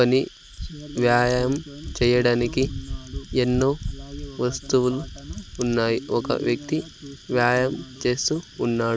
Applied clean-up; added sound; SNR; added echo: none; none; none; none.